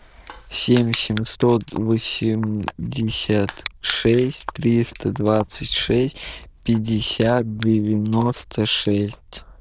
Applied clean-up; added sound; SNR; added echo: neural diffusion model UNIVERSE++.